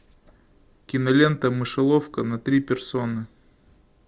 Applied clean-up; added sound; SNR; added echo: none; none; none; none.